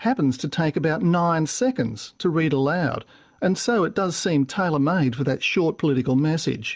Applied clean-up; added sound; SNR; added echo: none; none; none; none.